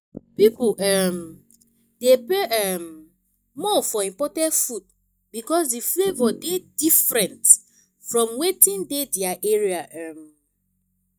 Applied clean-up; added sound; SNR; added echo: neural mask model DeepFilterNet 3.